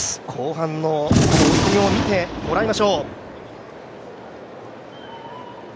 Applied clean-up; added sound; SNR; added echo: none; Gunshot, gunfire; -3 dB; none.